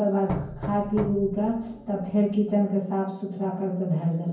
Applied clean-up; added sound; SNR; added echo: none; Knock; 11 dB; reverberation time 0.9 s.